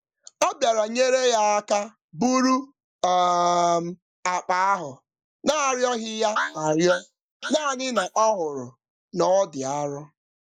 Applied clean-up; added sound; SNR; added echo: neural mask model Resemble Enhance denoiser.